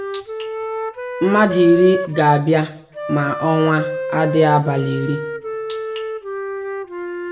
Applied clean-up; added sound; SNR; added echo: none; Wind instrument, woodwind instrument; 7 dB; reverberation time 0.5 s.